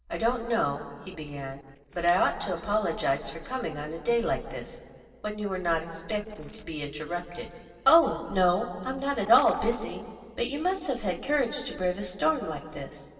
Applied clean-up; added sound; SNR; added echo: neural separator model SepFormer DNS4.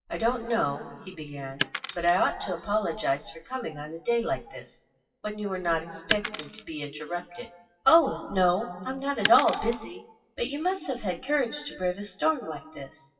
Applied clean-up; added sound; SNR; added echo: classical method WPE with log-MMSE.